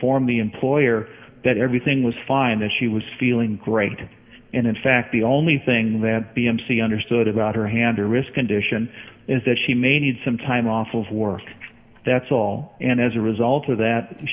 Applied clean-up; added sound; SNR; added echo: none; none; none; reverberation time 1.8 s.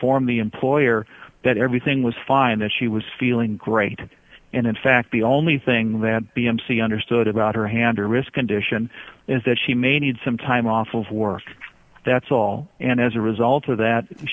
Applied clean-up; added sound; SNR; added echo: none; none; none; none.